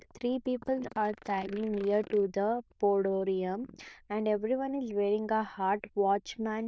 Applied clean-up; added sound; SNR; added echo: neural diffusion model UNIVERSE++.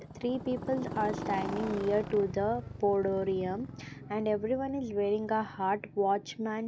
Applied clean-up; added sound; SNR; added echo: none; Motorcycle; 10 dB; none.